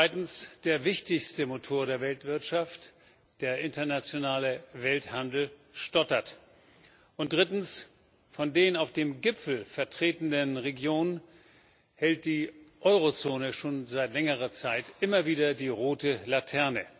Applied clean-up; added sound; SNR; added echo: none; none; none; none.